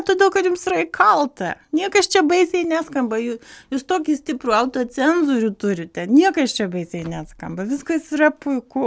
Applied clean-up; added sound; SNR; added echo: none; none; none; none.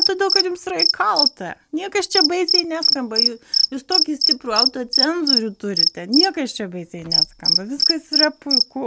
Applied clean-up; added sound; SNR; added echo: none; Cricket; -3 dB; none.